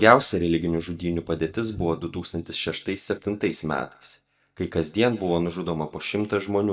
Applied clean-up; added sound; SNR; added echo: neural mask model DeepFilterNet 3.